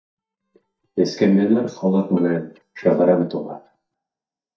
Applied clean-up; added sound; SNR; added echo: neural mask model DeepFilterNet 3.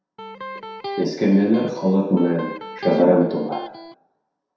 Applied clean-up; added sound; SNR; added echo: none; Electric guitar; 13 dB; reverberation time 0.7 s.